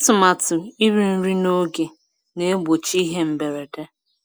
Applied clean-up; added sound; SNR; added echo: none; none; none; none.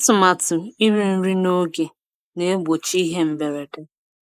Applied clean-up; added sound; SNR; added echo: neural mask model Resemble Enhance denoiser.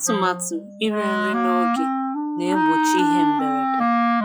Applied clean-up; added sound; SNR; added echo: classical method log-MMSE.